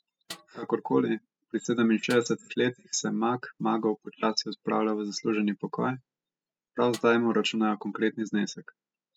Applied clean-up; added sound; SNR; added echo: classical method spectral subtraction.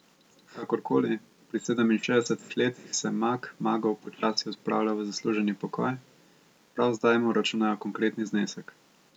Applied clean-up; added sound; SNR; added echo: none; none; none; none.